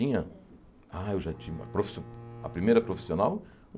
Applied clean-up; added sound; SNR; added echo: none; Bowed string instrument; 16 dB; none.